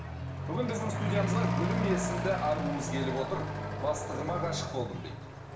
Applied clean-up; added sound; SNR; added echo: none; Accelerating, revving, vroom / Truck; -2 dB; reverberation time 0.7 s.